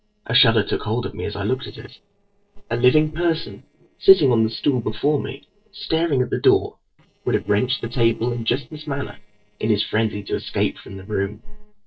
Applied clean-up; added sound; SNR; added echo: neural separator model SepFormer DNS4.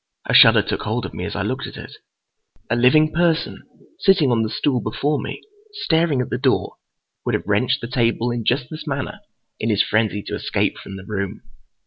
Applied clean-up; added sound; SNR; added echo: none; none; none; none.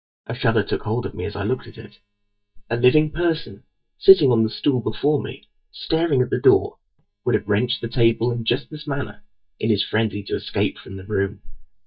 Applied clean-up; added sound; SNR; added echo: neural mask model DeepFilterNet 3.